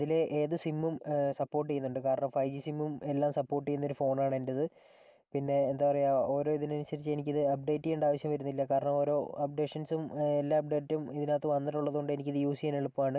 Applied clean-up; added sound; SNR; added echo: neural mask model Resemble Enhance denoiser.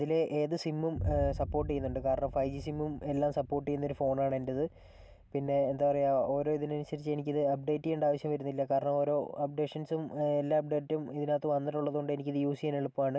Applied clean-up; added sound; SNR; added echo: none; Boom; 14 dB; none.